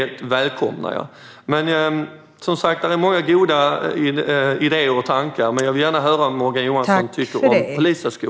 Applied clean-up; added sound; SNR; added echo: none; none; none; none.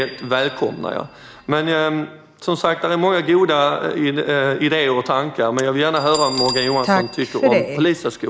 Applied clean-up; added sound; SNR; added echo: none; Bell; 16 dB; none.